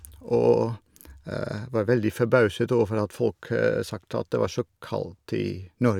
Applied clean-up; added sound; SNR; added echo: none; none; none; none.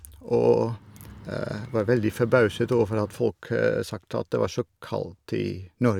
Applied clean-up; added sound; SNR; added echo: none; Bird; 20 dB; none.